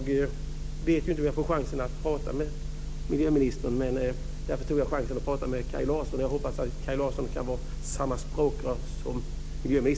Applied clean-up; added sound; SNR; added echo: none; Motor vehicle (road) / Engine; 5 dB; none.